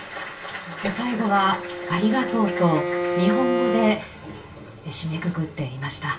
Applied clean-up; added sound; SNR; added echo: none; Bowed string instrument; 5 dB; reverberation time 0.2 s.